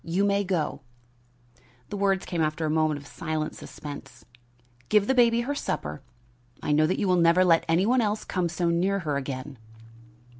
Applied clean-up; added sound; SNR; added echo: none; none; none; none.